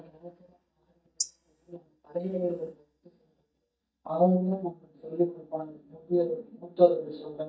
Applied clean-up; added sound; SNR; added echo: neural mask model DeepFilterNet 3.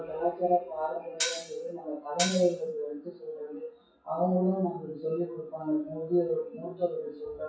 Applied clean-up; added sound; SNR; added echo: classical method WPE with log-MMSE.